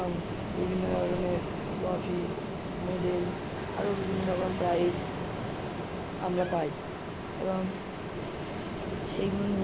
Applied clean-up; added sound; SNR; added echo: none; Ocean; 2 dB; none.